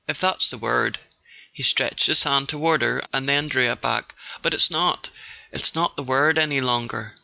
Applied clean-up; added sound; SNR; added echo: none; none; none; none.